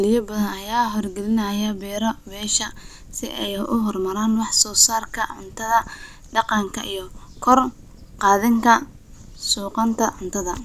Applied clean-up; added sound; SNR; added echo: none; Crackle; 19 dB; none.